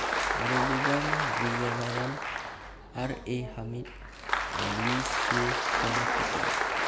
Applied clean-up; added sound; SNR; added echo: none; Applause; -5 dB; none.